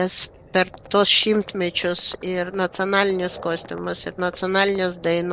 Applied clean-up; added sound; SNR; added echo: none; Livestock, farm animals, working animals; 20 dB; none.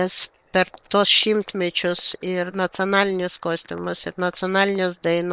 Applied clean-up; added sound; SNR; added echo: neural separator model SepFormer WHAM!.